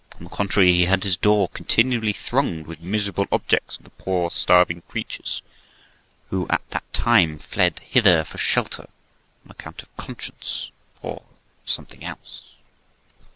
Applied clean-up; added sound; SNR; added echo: none; none; none; none.